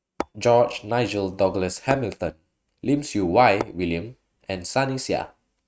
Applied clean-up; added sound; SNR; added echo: neural mask model RNNoise.